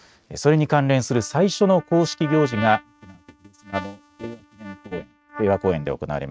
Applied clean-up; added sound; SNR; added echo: neural mask model RNNoise.